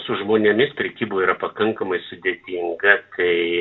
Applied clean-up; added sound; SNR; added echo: none; none; none; reverberation time 0.2 s.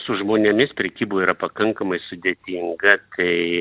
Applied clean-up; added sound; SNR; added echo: none; none; none; none.